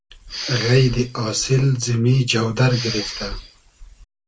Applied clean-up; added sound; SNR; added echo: none; Respiratory sounds; 11 dB; reverberation time 0.2 s.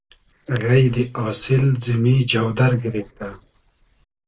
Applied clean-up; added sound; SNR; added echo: neural separator model SepFormer DNS4.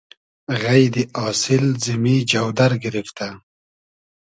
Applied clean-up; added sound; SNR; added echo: none; none; none; none.